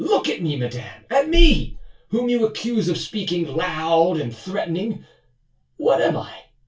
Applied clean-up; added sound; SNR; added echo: none; none; none; reverberation time 0.2 s.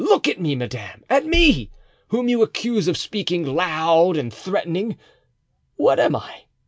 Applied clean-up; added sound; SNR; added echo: none; none; none; none.